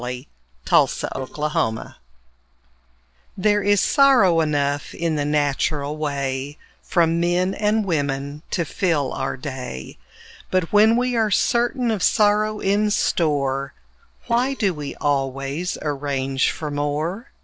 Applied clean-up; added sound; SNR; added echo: neural separator model SepFormer DNS4.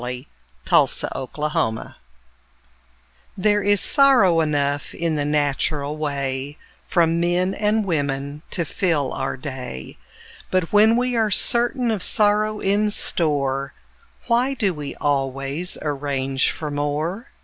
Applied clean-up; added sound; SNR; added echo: none; none; none; none.